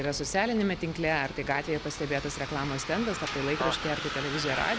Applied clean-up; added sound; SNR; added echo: none; Bus; 7 dB; none.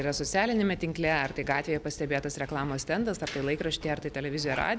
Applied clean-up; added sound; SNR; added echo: none; none; none; none.